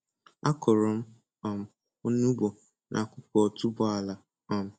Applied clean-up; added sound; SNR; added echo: none; none; none; none.